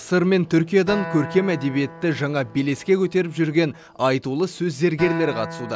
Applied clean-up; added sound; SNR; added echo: none; Acoustic guitar; 15 dB; none.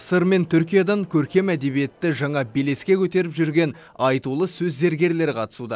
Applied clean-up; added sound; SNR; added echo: none; none; none; none.